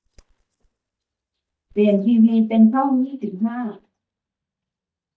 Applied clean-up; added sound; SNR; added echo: neural mask model DeepFilterNet 3.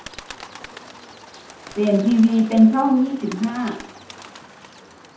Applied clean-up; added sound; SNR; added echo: none; Bird; 19 dB; reverberation time 0.6 s.